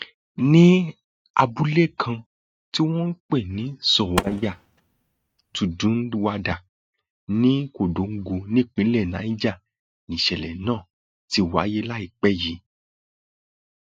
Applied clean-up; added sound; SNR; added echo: neural mask model RNNoise.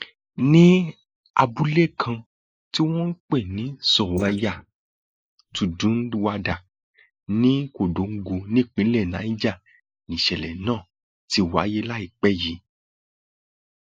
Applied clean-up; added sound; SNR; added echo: neural mask model Resemble Enhance denoiser.